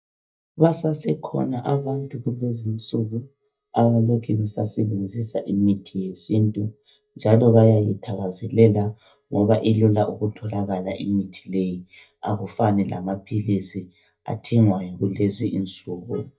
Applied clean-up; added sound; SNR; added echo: neural mask model DeepFilterNet 3.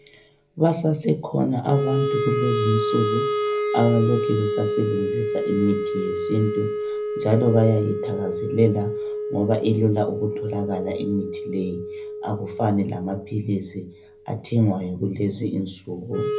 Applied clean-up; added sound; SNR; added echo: none; Wind instrument, woodwind instrument; 4 dB; reverberation time 0.3 s.